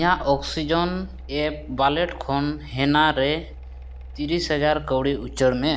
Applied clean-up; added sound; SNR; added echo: none; Mechanical fan; 14 dB; none.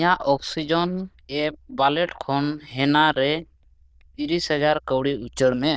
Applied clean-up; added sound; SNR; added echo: neural diffusion model UNIVERSE++.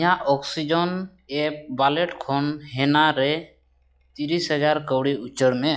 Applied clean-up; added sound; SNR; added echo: classical method log-MMSE.